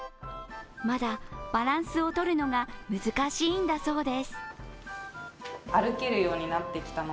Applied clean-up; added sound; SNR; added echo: none; none; none; none.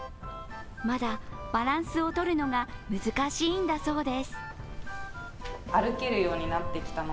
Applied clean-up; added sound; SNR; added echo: none; Cricket; 10 dB; none.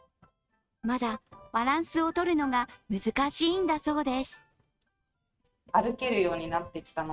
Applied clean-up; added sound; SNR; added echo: neural mask model RNNoise.